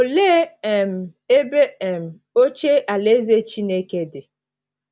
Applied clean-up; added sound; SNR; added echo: none; none; none; none.